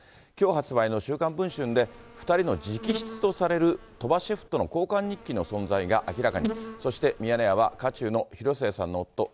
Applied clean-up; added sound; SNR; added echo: none; Insect; 12 dB; none.